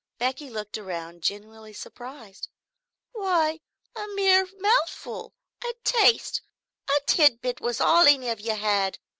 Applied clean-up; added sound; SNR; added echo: none; none; none; none.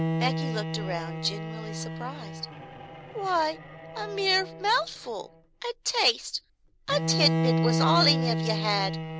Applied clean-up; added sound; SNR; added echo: none; Bowed string instrument; 1 dB; none.